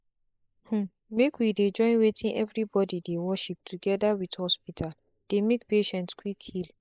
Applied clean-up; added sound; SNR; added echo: neural mask model Resemble Enhance denoiser.